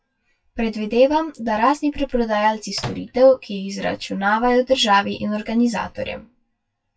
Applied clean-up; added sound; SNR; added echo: classical method WPE with log-MMSE.